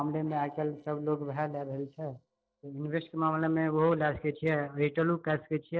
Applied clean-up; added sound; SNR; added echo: neural separator model SepFormer DNS4.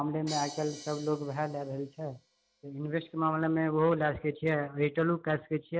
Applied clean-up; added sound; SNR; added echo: none; Crash cymbal; 17 dB; none.